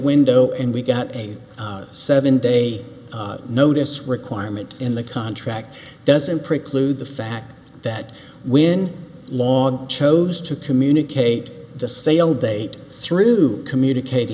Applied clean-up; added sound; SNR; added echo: none; none; none; none.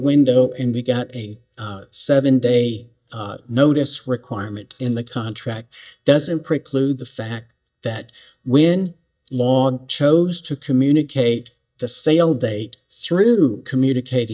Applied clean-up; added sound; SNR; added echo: neural mask model DeepFilterNet 3.